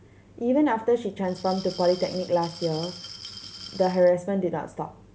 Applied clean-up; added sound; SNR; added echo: none; Glass; 16 dB; none.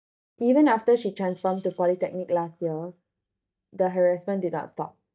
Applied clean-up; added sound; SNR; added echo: neural mask model DeepFilterNet 3.